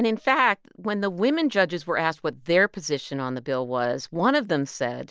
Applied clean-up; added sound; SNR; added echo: none; none; none; none.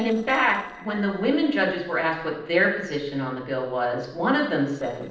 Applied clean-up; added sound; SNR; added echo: neural separator model SepFormer DNS4.